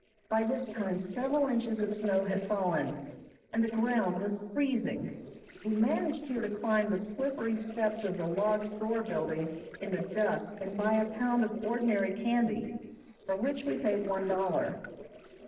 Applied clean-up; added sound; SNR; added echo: neural separator model SepFormer DNS4.